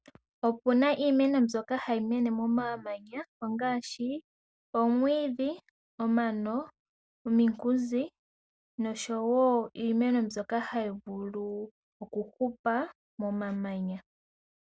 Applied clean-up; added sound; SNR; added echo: none; none; none; none.